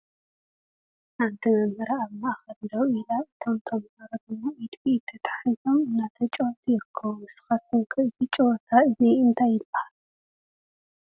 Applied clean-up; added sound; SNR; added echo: none; none; none; none.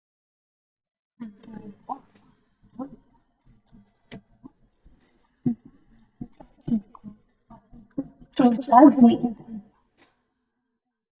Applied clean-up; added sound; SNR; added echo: neural mask model DeepFilterNet 3.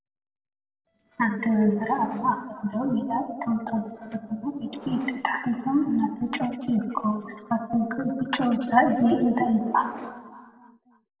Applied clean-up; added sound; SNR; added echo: neural separator model SepFormer DNS4.